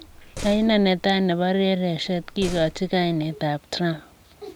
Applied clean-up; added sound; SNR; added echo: none; Slam; 15 dB; none.